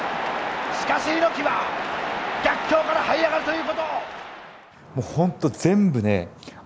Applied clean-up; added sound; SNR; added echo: none; none; none; none.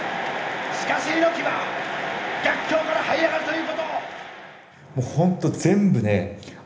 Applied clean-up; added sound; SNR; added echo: none; none; none; reverberation time 0.8 s.